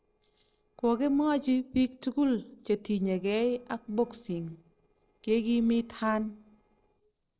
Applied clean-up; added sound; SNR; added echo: neural separator model SepFormer DNS4.